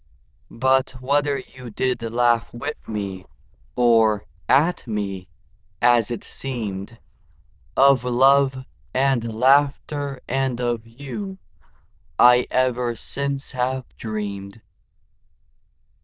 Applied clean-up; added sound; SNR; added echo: neural diffusion model UNIVERSE++.